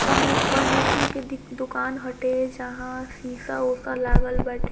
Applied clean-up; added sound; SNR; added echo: none; Fire; -3 dB; reverberation time 1.0 s.